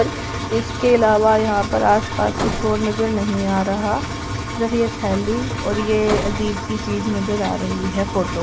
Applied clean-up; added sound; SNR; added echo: none; Engine + Bus; 6 dB; none.